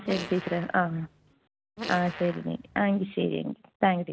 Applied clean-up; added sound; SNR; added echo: none; Fart; 12 dB; none.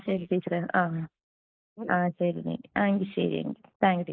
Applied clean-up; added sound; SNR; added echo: neural mask model Resemble Enhance denoiser.